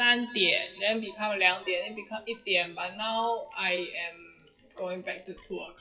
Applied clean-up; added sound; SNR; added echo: classical method WPE with log-MMSE.